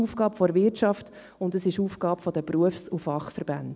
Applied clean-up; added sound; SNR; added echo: none; none; none; none.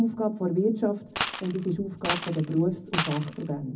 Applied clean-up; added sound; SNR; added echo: none; Coin (dropping); 0 dB; reverberation time 0.4 s.